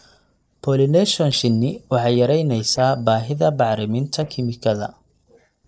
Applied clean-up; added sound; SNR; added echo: neural separator model SepFormer DNS4.